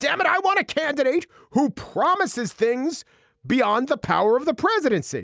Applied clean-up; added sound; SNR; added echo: none; none; none; none.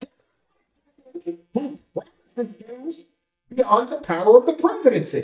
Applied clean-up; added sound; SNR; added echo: neural mask model DeepFilterNet 3.